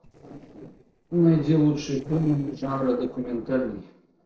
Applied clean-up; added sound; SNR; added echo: neural separator model SepFormer DNS4.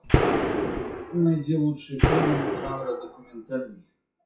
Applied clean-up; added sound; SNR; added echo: classical method WPE with log-MMSE.